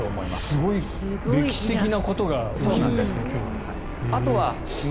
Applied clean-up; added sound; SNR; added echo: none; Fixed-wing aircraft, airplane; 7 dB; none.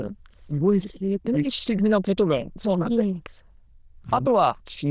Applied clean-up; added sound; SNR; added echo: neural diffusion model UNIVERSE++.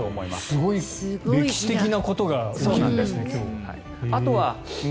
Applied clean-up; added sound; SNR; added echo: none; none; none; none.